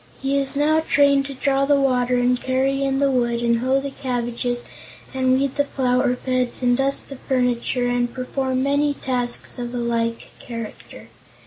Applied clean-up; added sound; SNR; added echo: none; none; none; none.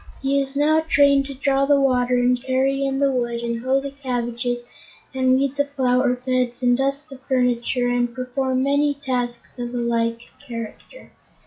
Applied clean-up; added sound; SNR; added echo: classical method log-MMSE.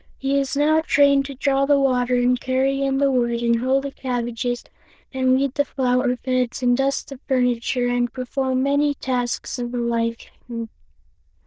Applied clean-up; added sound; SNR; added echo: neural diffusion model UNIVERSE++.